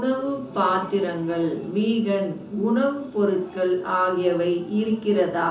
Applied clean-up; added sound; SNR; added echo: none; none; none; reverberation time 0.6 s.